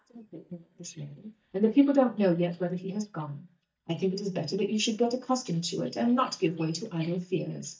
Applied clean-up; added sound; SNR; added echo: neural mask model DeepFilterNet 3.